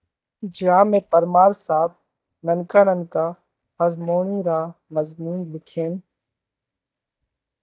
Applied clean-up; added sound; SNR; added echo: neural mask model DeepFilterNet 3.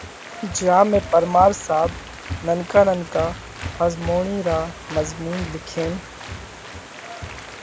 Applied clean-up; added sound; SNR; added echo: none; Applause + Stream; 11 dB; none.